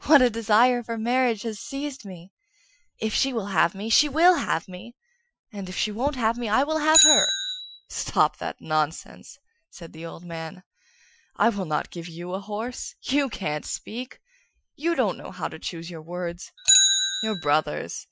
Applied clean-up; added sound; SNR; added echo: classical method Wiener filter.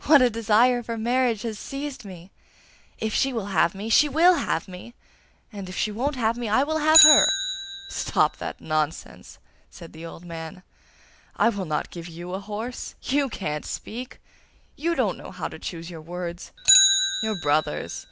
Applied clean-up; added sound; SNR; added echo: none; Bicycle; 5 dB; none.